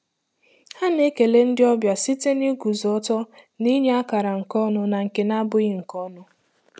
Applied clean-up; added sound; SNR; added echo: none; none; none; none.